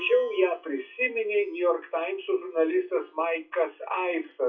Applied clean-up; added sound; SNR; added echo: classical method WPE with log-MMSE.